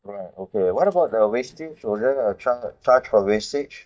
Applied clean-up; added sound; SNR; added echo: neural mask model DeepFilterNet 3.